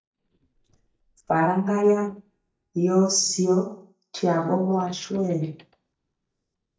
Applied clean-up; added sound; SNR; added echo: neural mask model DeepFilterNet 3.